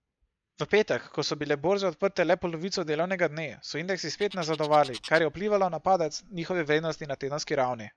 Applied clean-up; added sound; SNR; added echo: neural mask model Resemble Enhance denoiser.